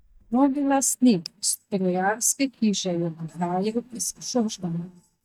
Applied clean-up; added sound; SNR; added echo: neural mask model DeepFilterNet 3.